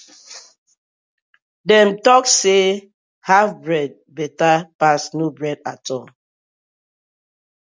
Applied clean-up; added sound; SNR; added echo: none; none; none; none.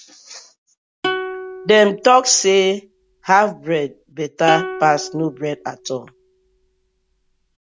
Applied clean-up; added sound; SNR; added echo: none; Plucked string instrument; 11 dB; none.